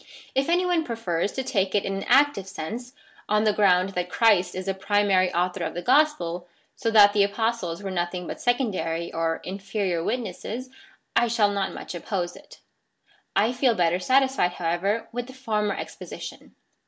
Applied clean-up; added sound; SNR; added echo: none; none; none; none.